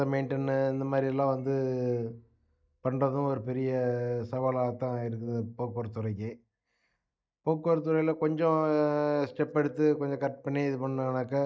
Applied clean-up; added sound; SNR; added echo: neural mask model DeepFilterNet 3.